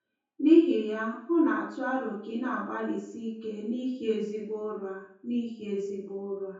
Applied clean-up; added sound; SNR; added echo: none; none; none; reverberation time 0.6 s.